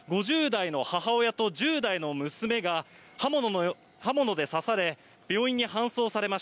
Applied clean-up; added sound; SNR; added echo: none; none; none; none.